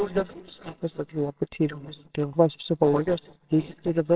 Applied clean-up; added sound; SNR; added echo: neural separator model SepFormer WHAMR!.